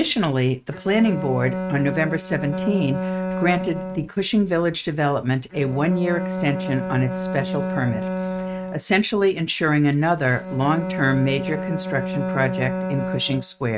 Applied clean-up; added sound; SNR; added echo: neural mask model RNNoise.